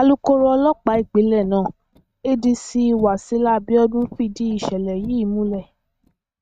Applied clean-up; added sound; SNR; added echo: neural mask model RNNoise.